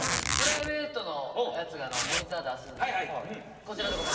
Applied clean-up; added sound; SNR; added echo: none; Zipper (clothing); 1 dB; reverberation time 2.2 s.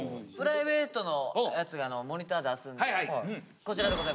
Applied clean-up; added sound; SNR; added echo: none; none; none; none.